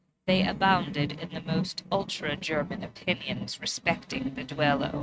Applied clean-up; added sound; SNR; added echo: neural mask model RNNoise.